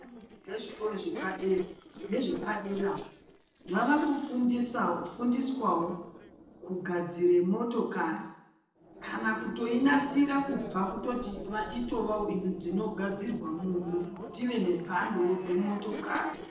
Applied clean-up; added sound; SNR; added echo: neural separator model SepFormer DNS4.